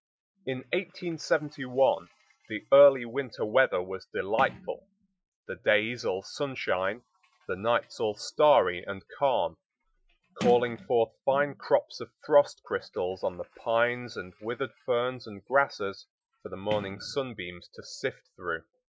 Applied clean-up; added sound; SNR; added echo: classical method Wiener filter.